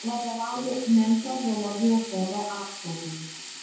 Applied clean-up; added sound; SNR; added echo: none; Sink (filling or washing); 13 dB; reverberation time 0.9 s.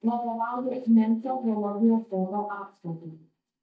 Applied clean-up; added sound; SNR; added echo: neural mask model DeepFilterNet 3.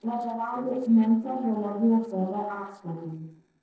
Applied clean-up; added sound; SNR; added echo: neural separator model SepFormer DNS4.